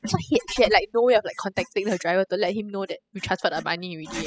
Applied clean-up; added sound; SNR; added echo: classical method spectral subtraction.